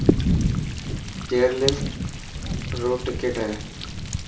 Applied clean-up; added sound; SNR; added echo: none; Thunder; -2 dB; reverberation time 0.3 s.